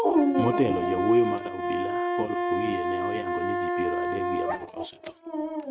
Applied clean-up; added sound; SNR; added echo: neural mask model RNNoise.